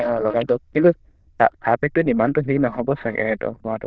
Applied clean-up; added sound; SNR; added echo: neural diffusion model UNIVERSE++.